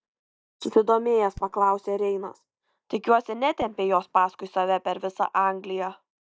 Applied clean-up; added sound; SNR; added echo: neural mask model DeepFilterNet 3.